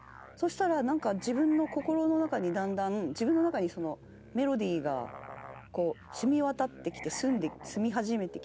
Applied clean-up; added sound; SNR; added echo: none; Musical instrument; 18 dB; none.